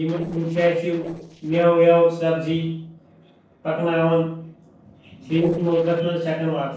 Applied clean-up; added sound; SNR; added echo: neural separator model SepFormer DNS4.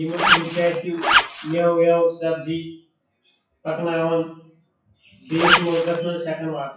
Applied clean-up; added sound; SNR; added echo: classical method WPE with log-MMSE.